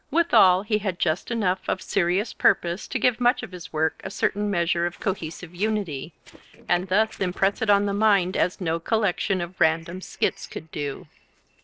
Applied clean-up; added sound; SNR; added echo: neural separator model SepFormer DNS4.